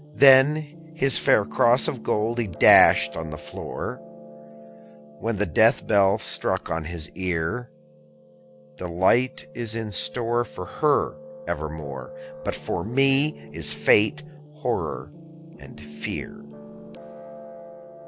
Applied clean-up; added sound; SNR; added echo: none; Piano; 17 dB; none.